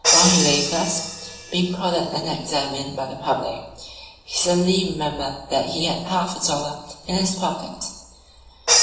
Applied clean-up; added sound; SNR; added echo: none; Crash cymbal; 3 dB; reverberation time 0.9 s.